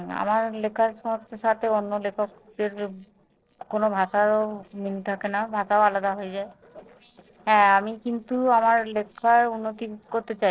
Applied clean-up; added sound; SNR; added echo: neural separator model SepFormer DNS4.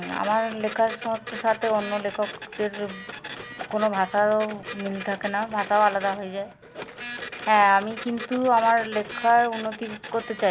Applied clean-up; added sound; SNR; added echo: none; Printer; 12 dB; none.